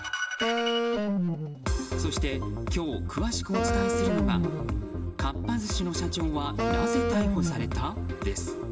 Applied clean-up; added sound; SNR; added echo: none; Wind instrument, woodwind instrument; 0 dB; reverberation time 1.8 s.